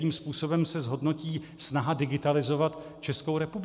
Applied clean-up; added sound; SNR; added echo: none; none; none; none.